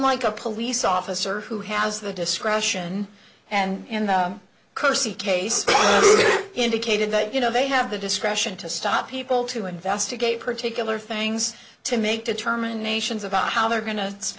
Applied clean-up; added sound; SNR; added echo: none; none; none; none.